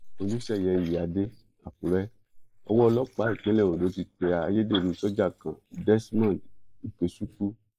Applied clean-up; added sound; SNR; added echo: neural mask model Resemble Enhance denoiser.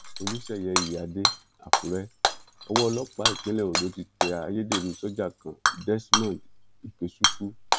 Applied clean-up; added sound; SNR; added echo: none; Shatter / Hammer; -3 dB; none.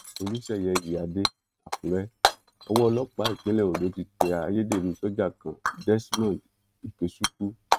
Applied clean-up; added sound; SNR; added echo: neural mask model RNNoise.